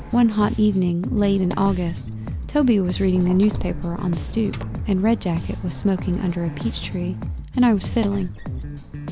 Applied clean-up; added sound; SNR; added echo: none; Bass guitar + Squeak; 8 dB; none.